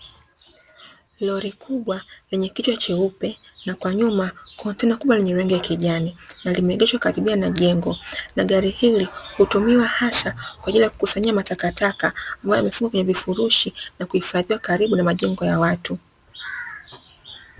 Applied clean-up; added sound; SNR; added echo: none; none; none; none.